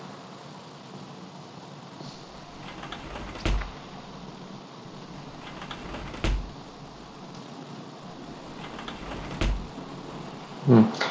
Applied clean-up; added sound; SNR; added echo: none; Sliding door / Slam; 3 dB; none.